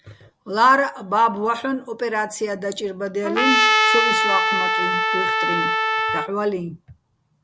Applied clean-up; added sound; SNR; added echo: none; Trumpet; -4 dB; none.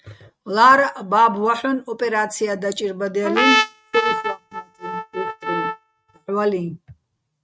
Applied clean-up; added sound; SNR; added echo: neural mask model RNNoise.